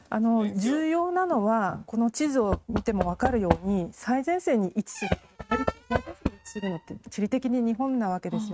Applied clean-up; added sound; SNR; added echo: neural mask model RNNoise.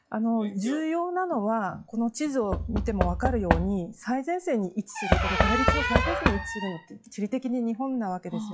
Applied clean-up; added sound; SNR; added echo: classical method log-MMSE.